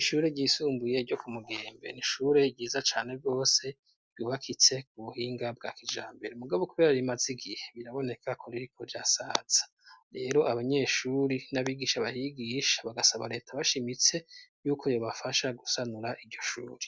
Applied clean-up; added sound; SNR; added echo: none; none; none; none.